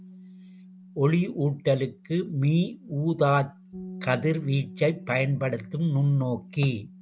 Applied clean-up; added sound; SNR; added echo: none; Bass guitar; 18 dB; none.